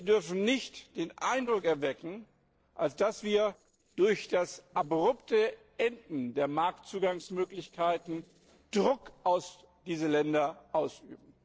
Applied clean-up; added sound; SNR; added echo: neural separator model SepFormer DNS4.